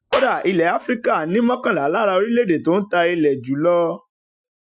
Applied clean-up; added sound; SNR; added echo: classical method Wiener filter.